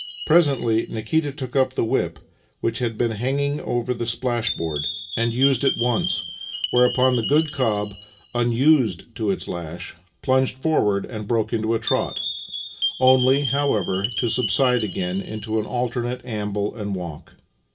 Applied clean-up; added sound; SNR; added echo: none; Chime; 10 dB; reverberation time 0.2 s.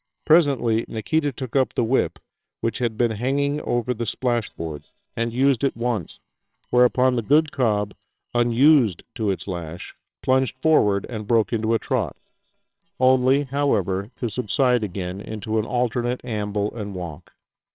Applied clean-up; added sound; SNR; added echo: neural separator model SepFormer WHAMR!.